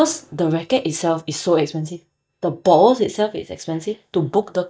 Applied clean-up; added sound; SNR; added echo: neural mask model DeepFilterNet 3.